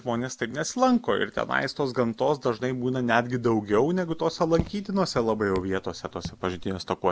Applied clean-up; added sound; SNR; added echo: none; Raindrop / Drip; 13 dB; none.